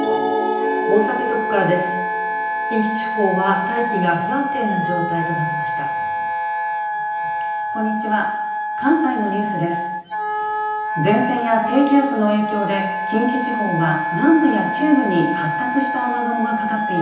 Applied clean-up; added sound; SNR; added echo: none; Wind instrument, woodwind instrument; 2 dB; reverberation time 0.9 s.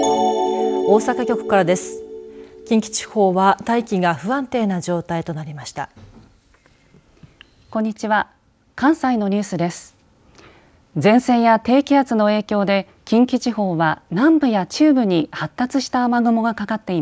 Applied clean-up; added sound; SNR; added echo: none; none; none; none.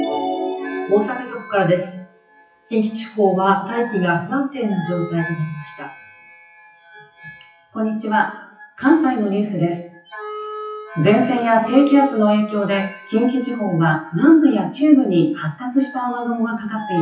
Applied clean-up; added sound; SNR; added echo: classical method WPE with log-MMSE.